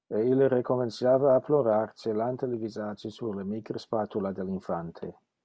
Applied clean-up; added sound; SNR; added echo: none; none; none; none.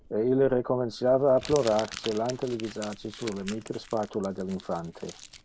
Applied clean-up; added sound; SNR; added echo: none; Crumpling, crinkling; 17 dB; none.